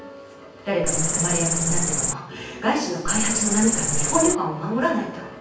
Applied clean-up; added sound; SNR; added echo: none; Cricket; -4 dB; reverberation time 0.9 s.